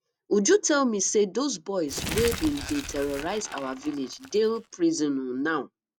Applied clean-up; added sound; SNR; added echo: none; Crumpling, crinkling; 10 dB; none.